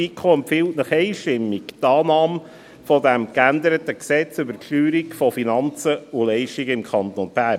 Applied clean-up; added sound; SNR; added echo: none; none; none; none.